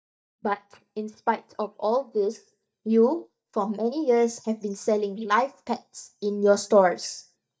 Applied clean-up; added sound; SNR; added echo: neural mask model DeepFilterNet 3.